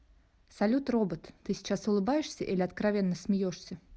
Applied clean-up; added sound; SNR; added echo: none; none; none; none.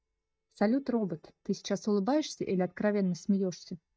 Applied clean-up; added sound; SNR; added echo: neural mask model DeepFilterNet 3.